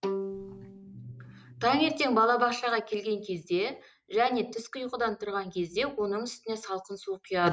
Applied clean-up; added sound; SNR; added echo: neural mask model RNNoise.